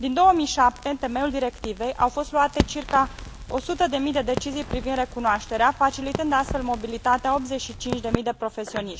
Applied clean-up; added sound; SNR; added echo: none; Crackle; 10 dB; none.